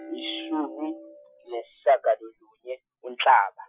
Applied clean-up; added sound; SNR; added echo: classical method Wiener filter.